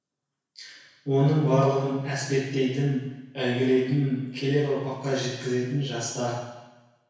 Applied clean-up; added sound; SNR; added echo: none; none; none; reverberation time 1.1 s.